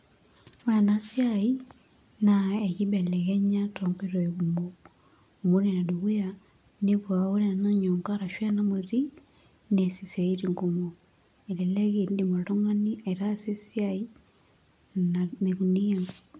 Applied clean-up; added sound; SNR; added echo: none; none; none; none.